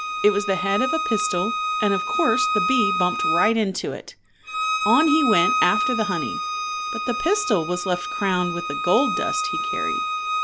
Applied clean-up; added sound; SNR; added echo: none; Bowed string instrument; 0 dB; none.